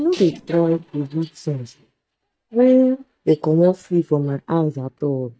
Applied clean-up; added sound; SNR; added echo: neural mask model DeepFilterNet 3.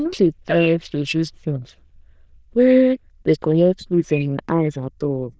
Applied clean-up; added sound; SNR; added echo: neural diffusion model UNIVERSE++.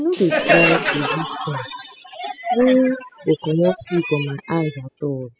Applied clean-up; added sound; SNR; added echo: classical method spectral subtraction.